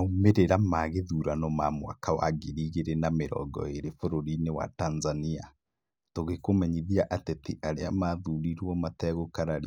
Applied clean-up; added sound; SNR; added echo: none; none; none; none.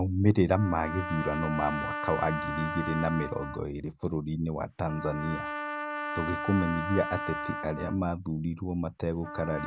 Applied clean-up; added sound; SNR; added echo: none; Trumpet; 7 dB; none.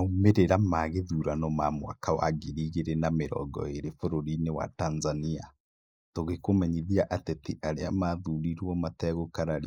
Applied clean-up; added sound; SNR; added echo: neural mask model Resemble Enhance denoiser.